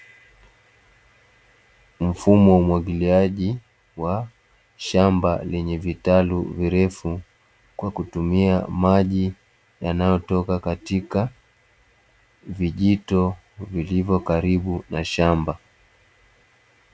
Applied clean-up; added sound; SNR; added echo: none; none; none; none.